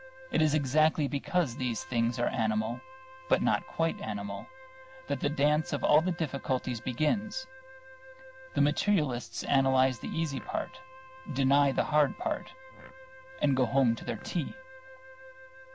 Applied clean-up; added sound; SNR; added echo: none; Wind instrument, woodwind instrument + Fart; 19 dB; none.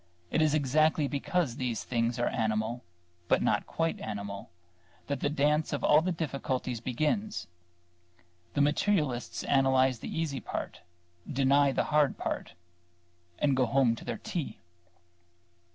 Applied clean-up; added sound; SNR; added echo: none; none; none; none.